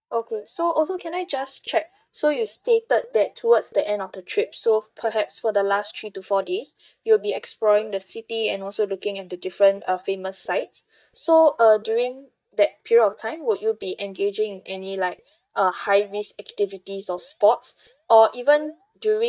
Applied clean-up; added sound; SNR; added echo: neural mask model DeepFilterNet 3.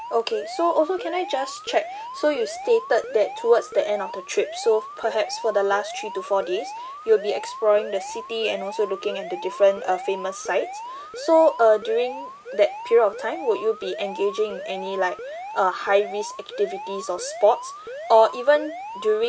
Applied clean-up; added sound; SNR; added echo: none; Alarm; 12 dB; none.